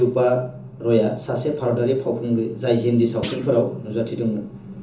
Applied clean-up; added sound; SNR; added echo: none; Thump, thud; 14 dB; reverberation time 0.7 s.